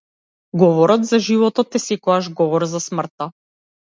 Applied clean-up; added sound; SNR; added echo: none; none; none; none.